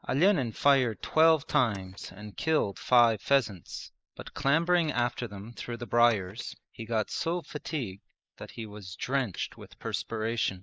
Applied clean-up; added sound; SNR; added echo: neural mask model Resemble Enhance denoiser.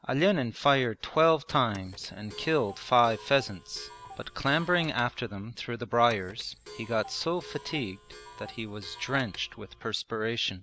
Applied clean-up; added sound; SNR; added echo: none; Clock; 19 dB; none.